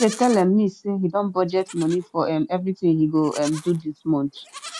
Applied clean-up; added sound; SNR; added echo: none; Livestock, farm animals, working animals; 19 dB; none.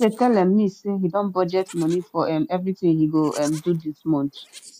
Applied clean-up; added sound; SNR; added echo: neural mask model Resemble Enhance denoiser.